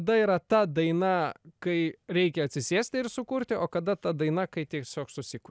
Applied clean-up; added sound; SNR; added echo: none; none; none; none.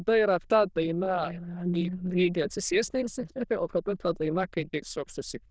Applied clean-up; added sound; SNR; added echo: neural diffusion model UNIVERSE++.